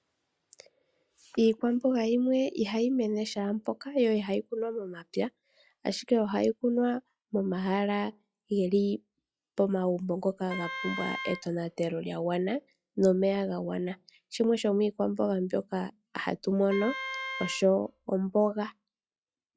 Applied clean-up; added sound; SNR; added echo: classical method log-MMSE.